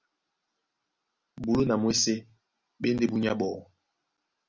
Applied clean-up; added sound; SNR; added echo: none; none; none; none.